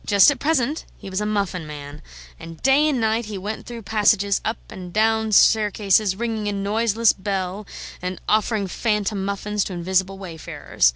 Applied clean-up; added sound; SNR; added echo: none; none; none; none.